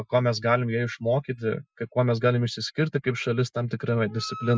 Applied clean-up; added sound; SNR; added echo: classical method Wiener filter.